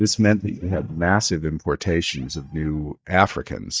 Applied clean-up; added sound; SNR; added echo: neural mask model DeepFilterNet 3.